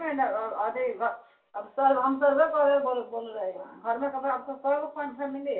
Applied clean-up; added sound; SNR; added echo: none; none; none; reverberation time 0.2 s.